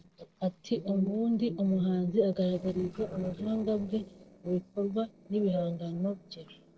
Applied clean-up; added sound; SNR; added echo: neural separator model SepFormer DNS4.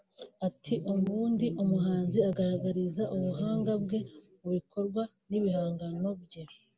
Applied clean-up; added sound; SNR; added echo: none; none; none; none.